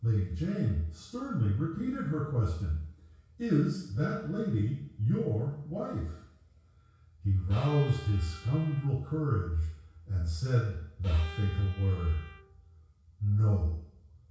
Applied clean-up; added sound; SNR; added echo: none; Bowed string instrument; 18 dB; reverberation time 0.6 s.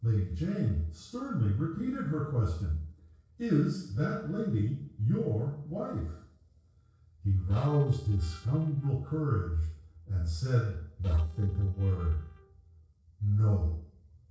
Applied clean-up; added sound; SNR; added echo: neural separator model SepFormer DNS4.